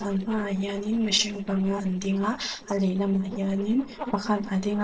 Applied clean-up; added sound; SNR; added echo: neural separator model SepFormer DNS4.